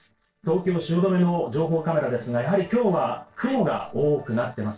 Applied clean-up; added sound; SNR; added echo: neural separator model SepFormer DNS4.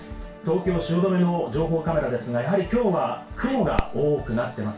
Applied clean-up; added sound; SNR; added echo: none; Fireworks; 13 dB; reverberation time 0.2 s.